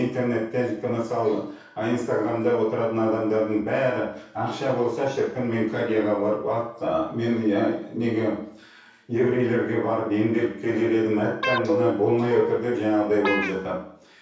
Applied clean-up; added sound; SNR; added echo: none; Guitar; 4 dB; reverberation time 0.6 s.